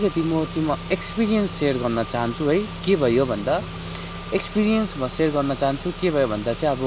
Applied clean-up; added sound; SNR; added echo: none; Engine / Car; 11 dB; none.